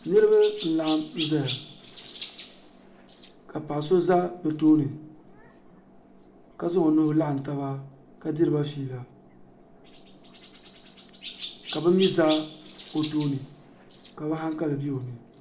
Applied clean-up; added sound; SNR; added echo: none; Chirp, tweet; 17 dB; reverberation time 0.3 s.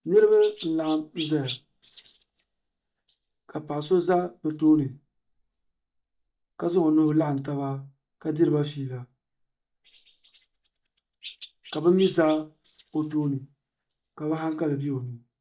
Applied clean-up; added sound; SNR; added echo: neural mask model DeepFilterNet 3.